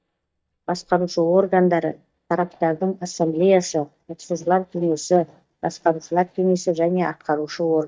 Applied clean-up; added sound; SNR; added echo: neural mask model DeepFilterNet 3.